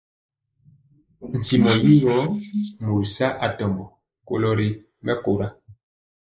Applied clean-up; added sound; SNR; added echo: neural mask model Resemble Enhance denoiser.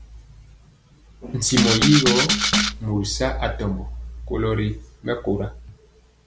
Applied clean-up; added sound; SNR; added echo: none; Rattle (instrument); -4 dB; none.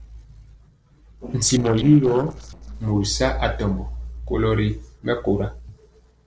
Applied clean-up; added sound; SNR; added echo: neural separator model SepFormer DNS4.